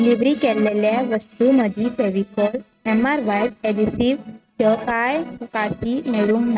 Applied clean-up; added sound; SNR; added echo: neural mask model RNNoise.